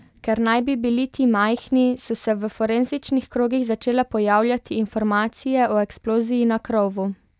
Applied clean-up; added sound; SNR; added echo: none; none; none; none.